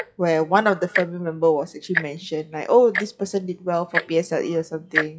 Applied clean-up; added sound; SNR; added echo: classical method WPE with log-MMSE.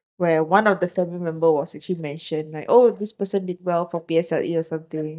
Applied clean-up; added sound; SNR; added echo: neural mask model DeepFilterNet 3.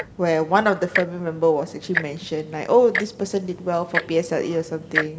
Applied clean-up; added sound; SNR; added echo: none; Tick-tock; 8 dB; reverberation time 2.8 s.